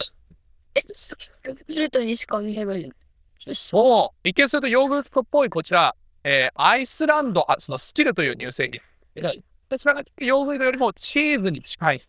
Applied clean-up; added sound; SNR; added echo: neural diffusion model UNIVERSE++.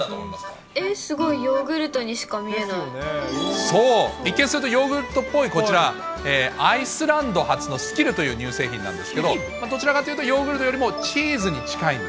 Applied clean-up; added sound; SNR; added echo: none; none; none; none.